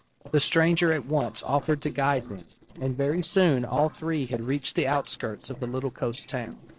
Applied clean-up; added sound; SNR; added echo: neural separator model SepFormer DNS4.